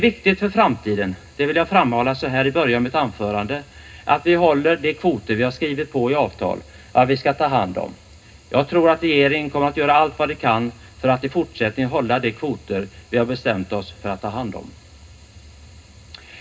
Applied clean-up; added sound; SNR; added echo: none; none; none; reverberation time 0.2 s.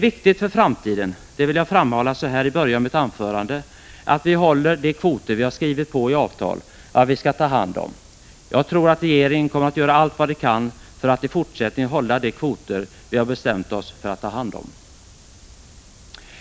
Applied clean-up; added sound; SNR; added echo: none; none; none; none.